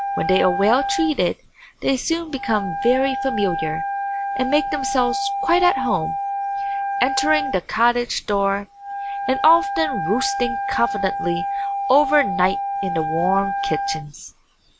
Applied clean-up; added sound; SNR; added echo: none; Wind instrument, woodwind instrument; 3 dB; none.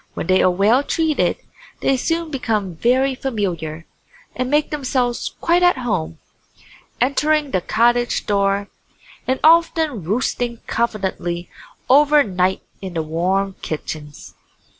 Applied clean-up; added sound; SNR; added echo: none; none; none; none.